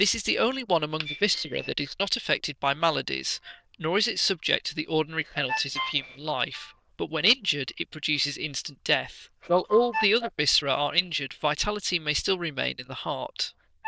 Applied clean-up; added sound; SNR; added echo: neural diffusion model UNIVERSE++.